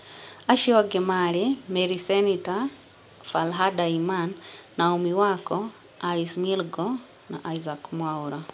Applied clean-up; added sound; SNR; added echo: none; none; none; none.